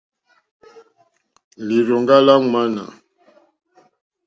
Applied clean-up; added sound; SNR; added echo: none; none; none; none.